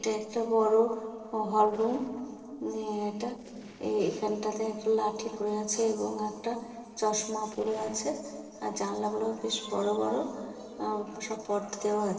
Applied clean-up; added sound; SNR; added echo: neural separator model SepFormer DNS4.